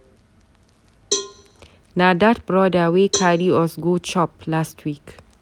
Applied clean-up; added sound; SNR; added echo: none; Cowbell; 12 dB; none.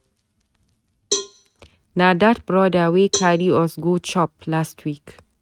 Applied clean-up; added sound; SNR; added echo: neural mask model RNNoise.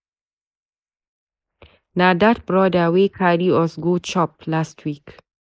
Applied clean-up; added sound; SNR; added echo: neural mask model Resemble Enhance denoiser.